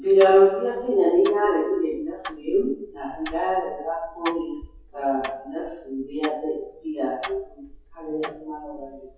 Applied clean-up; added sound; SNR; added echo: classical method WPE with log-MMSE.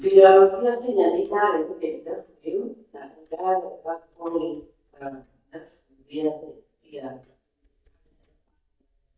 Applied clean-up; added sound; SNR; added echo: neural mask model DeepFilterNet 3.